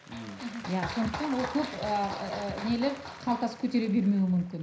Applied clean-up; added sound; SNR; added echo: none; Applause; 19 dB; reverberation time 0.5 s.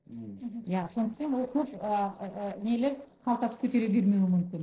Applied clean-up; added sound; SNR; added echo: neural separator model SepFormer DNS4.